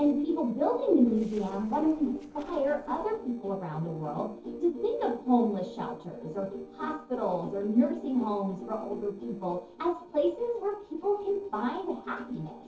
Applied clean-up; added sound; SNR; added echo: neural separator model SepFormer DNS4.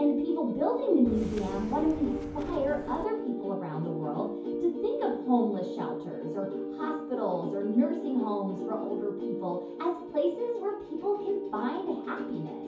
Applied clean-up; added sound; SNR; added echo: none; Subway, metro, underground; 12 dB; reverberation time 0.6 s.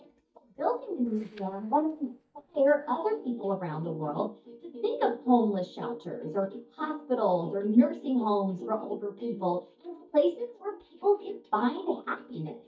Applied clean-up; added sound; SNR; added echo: neural mask model DeepFilterNet 3.